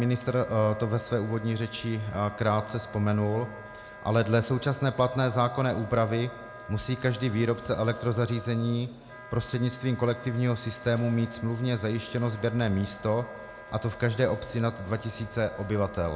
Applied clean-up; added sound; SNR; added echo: none; Wind instrument, woodwind instrument; 17 dB; none.